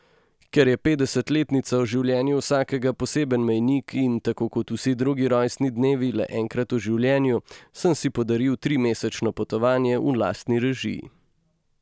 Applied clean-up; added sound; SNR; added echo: none; none; none; none.